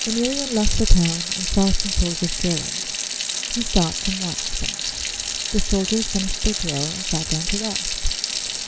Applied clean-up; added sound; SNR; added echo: none; Sink (filling or washing) / Water tap, faucet; 4 dB; none.